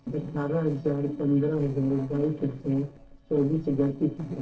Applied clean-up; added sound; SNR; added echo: neural separator model SepFormer DNS4.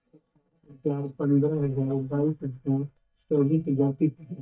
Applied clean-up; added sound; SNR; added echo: neural mask model DeepFilterNet 3.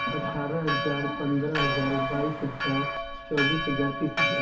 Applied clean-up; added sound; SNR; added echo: none; Church bell; 0 dB; reverberation time 0.3 s.